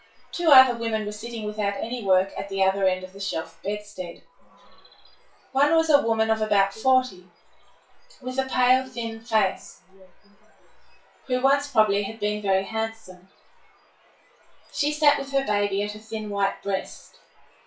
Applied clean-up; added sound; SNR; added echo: classical method WPE with log-MMSE.